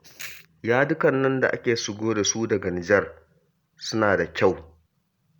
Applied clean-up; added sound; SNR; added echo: none; none; none; none.